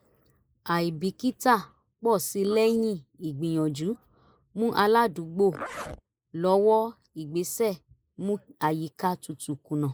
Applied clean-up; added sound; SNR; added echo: neural mask model Resemble Enhance denoiser.